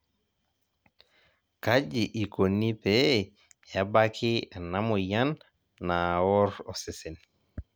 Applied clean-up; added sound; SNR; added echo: none; none; none; none.